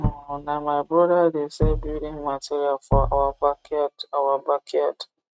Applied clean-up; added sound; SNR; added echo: neural mask model RNNoise.